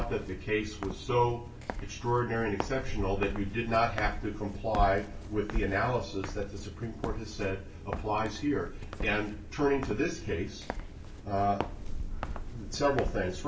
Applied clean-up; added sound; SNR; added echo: none; Walk, footsteps; 6 dB; reverberation time 0.2 s.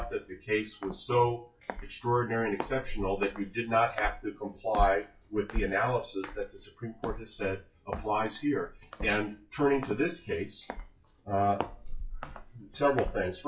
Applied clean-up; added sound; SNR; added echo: classical method WPE with log-MMSE.